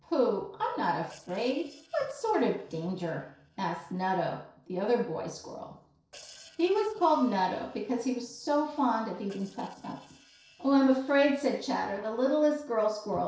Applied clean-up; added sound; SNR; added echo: neural separator model SepFormer DNS4.